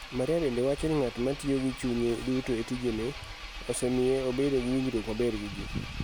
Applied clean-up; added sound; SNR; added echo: none; Engine; 11 dB; none.